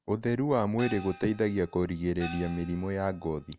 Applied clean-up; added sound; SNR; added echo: none; Gong; 16 dB; none.